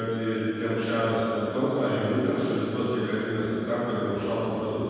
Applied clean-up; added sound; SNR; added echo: none; none; none; reverberation time 2.1 s.